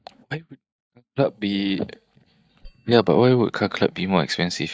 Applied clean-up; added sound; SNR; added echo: neural mask model DeepFilterNet 3.